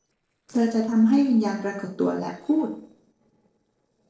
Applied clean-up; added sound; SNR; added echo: neural separator model SepFormer DNS4.